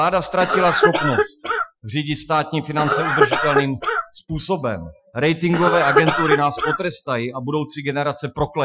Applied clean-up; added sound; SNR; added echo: classical method Wiener filter.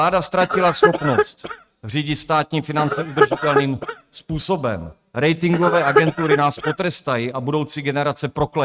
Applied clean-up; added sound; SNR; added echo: neural mask model RNNoise.